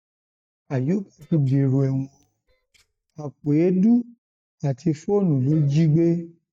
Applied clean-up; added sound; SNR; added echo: neural mask model DeepFilterNet 3.